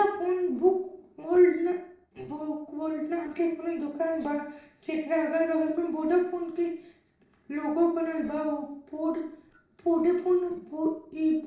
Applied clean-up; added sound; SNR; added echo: neural separator model SepFormer DNS4.